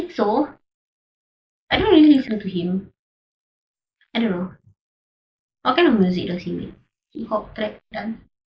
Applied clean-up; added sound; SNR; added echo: neural mask model Resemble Enhance denoiser.